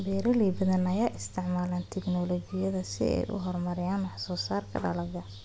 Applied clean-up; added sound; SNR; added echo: none; none; none; none.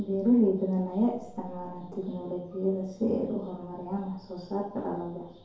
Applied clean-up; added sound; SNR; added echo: none; none; none; reverberation time 2.3 s.